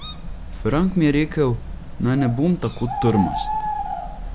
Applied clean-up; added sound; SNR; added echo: none; Bird; 6 dB; none.